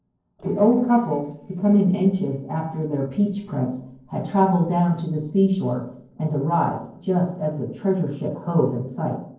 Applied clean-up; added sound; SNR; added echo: neural separator model SepFormer DNS4.